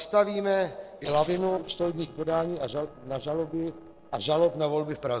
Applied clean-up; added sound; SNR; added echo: neural separator model SepFormer DNS4.